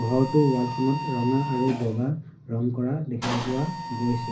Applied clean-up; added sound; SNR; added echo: none; Mechanisms; 9 dB; reverberation time 0.5 s.